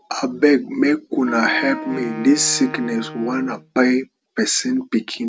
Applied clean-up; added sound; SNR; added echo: none; Wind instrument, woodwind instrument; 13 dB; none.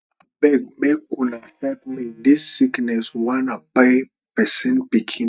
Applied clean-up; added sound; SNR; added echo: neural mask model DeepFilterNet 3.